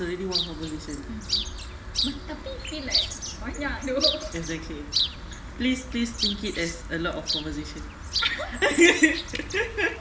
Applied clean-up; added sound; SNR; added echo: none; Chirp, tweet; 4 dB; reverberation time 0.6 s.